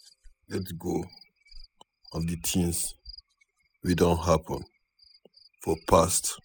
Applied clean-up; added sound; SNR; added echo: classical method spectral subtraction.